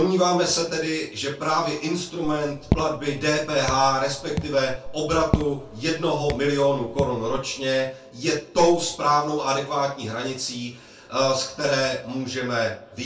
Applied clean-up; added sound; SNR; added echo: none; Raindrop / Drip; 7 dB; reverberation time 0.2 s.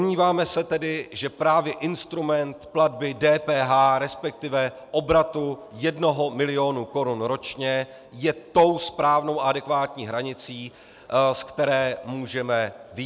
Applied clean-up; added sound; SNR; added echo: none; none; none; none.